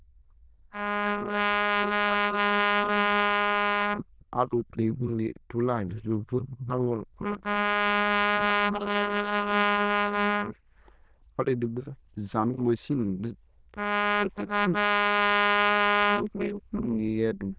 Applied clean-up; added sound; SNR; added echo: neural diffusion model UNIVERSE++.